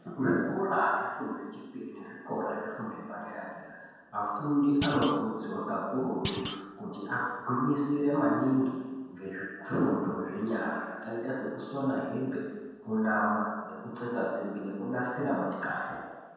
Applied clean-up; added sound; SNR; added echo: none; Thump, thud; 10 dB; reverberation time 1.2 s.